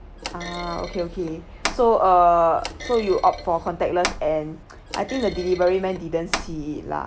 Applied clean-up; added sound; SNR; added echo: none; Thump, thud; 12 dB; none.